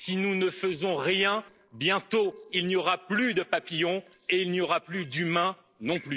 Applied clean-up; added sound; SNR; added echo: neural separator model SepFormer DNS4.